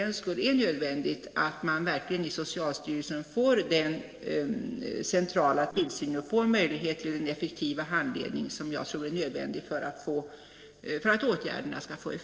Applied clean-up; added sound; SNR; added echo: neural separator model SepFormer DNS4.